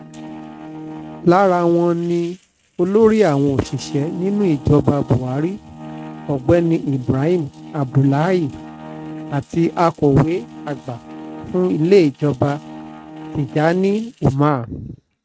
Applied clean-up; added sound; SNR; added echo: neural mask model RNNoise.